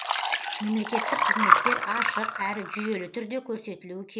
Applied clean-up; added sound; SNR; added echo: none; Liquid; -5 dB; none.